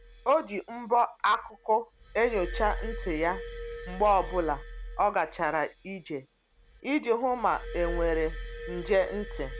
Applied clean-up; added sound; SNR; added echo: none; Glass; 10 dB; none.